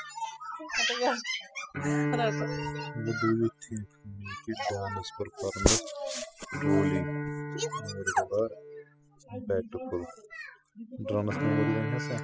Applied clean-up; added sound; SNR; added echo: classical method spectral subtraction.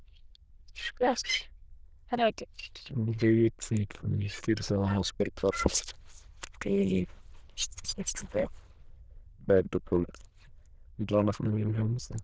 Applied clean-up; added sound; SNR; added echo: neural diffusion model UNIVERSE++.